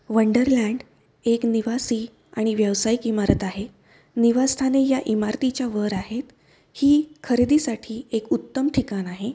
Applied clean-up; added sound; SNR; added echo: none; none; none; none.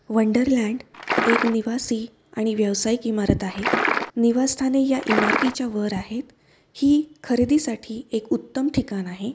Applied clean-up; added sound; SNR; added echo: none; Liquid; 0 dB; none.